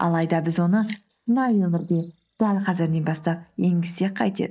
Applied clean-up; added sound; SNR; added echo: neural mask model DeepFilterNet 3.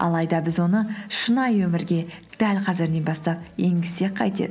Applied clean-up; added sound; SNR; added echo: none; none; none; none.